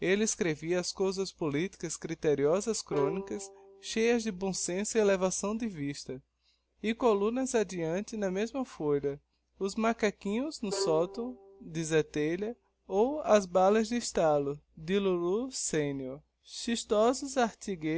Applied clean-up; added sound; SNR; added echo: none; Bowed string instrument; 11 dB; none.